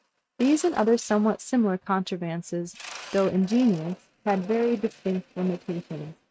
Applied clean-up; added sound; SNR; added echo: neural mask model RNNoise.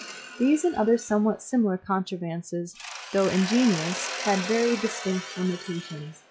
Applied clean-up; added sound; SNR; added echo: classical method log-MMSE.